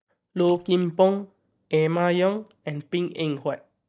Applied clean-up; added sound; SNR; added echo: neural mask model DeepFilterNet 3.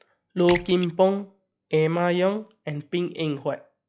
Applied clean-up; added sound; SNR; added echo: classical method log-MMSE.